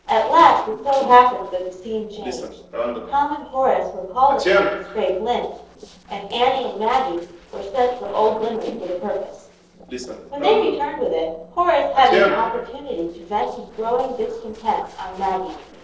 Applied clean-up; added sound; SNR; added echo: neural separator model SepFormer DNS4.